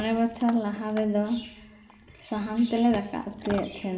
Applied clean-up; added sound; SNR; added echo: none; Chewing, mastication / Dog; 19 dB; reverberation time 2.3 s.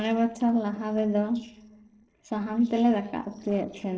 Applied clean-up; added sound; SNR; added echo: neural separator model SepFormer DNS4.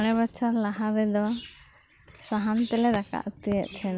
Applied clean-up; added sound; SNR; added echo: none; none; none; none.